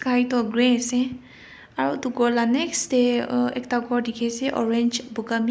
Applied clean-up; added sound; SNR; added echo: none; none; none; none.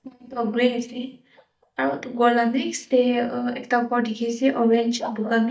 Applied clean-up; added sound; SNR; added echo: neural mask model DeepFilterNet 3.